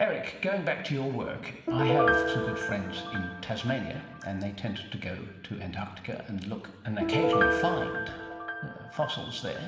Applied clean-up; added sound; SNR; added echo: none; Piano; 0 dB; reverberation time 1.2 s.